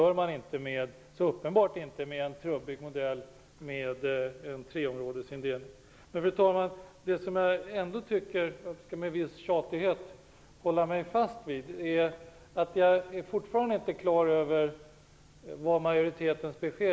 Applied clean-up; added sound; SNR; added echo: none; none; none; none.